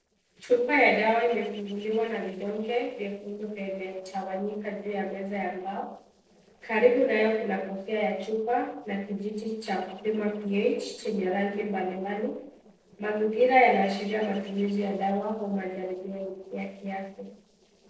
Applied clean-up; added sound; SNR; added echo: neural separator model SepFormer DNS4.